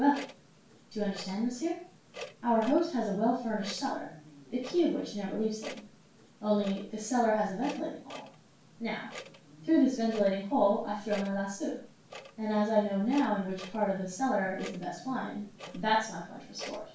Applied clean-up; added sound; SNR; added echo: none; Clock; 18 dB; reverberation time 0.4 s.